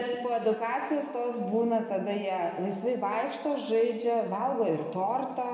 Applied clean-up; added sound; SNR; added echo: none; none; none; reverberation time 1.6 s.